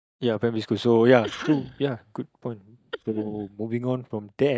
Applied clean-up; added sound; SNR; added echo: neural mask model DeepFilterNet 3.